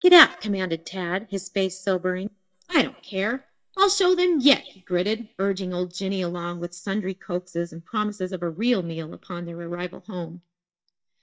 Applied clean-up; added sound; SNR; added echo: neural mask model DeepFilterNet 3.